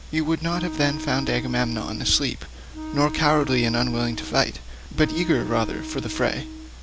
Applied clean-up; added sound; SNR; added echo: none; Wind instrument, woodwind instrument; 11 dB; none.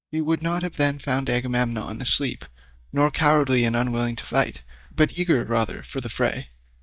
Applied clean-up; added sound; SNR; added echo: neural mask model DeepFilterNet 3.